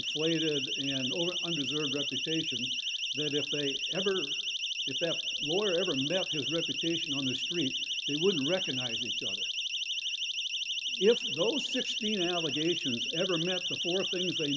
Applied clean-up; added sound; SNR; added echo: neural mask model RNNoise.